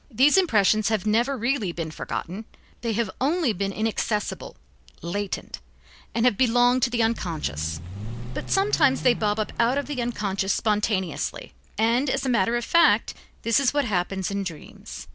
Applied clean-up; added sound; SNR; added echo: none; Vehicle; 9 dB; none.